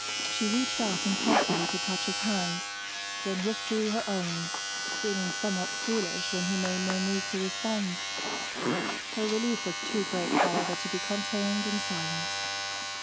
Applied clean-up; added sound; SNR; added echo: none; Domestic sounds, home sounds + Zipper (clothing); -1 dB; none.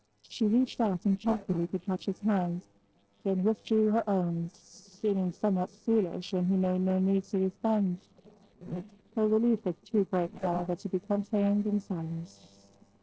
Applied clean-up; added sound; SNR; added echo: neural separator model SepFormer DNS4.